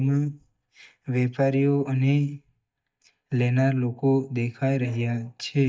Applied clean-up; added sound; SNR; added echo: neural mask model DeepFilterNet 3.